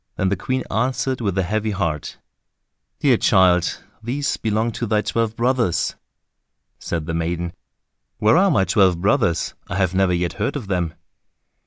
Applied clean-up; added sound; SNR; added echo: none; none; none; none.